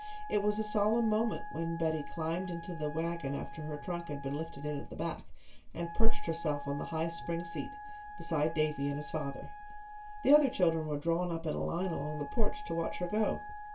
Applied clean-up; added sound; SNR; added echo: none; Wind instrument, woodwind instrument; 17 dB; reverberation time 0.2 s.